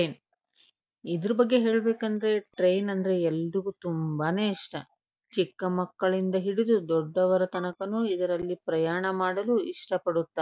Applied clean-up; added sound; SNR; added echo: neural mask model DeepFilterNet 3.